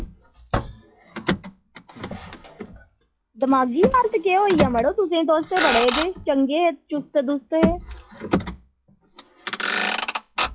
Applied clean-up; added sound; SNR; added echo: classical method log-MMSE.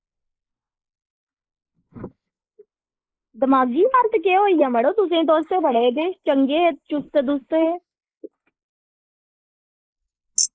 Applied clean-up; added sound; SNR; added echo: neural mask model Resemble Enhance denoiser.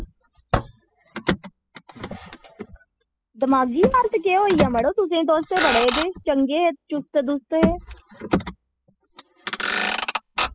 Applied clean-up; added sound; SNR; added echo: classical method spectral subtraction.